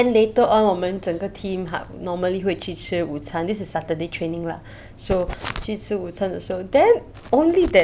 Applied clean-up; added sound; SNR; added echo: none; none; none; none.